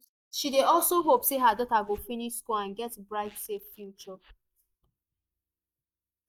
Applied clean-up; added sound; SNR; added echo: neural mask model DeepFilterNet 3.